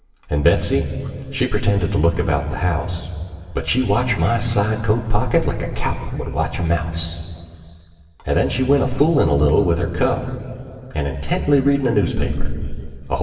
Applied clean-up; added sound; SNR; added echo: none; none; none; reverberation time 2.4 s.